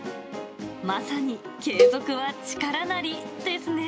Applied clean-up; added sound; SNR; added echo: none; Cowbell; -4 dB; none.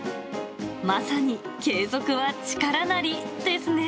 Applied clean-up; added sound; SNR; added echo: none; none; none; none.